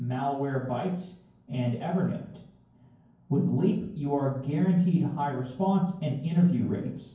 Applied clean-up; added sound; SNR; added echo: none; none; none; reverberation time 0.9 s.